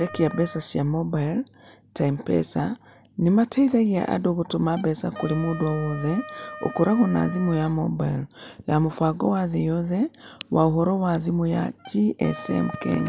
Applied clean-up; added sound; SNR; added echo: none; Wind instrument, woodwind instrument; 19 dB; none.